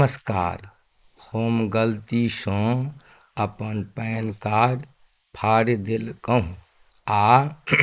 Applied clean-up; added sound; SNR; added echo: neural mask model Resemble Enhance denoiser.